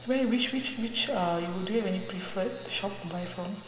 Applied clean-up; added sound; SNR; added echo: none; none; none; reverberation time 2.9 s.